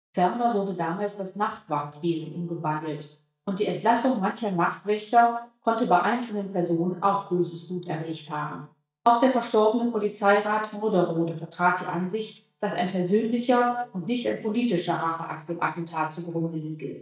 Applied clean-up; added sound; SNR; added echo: neural mask model DeepFilterNet 3.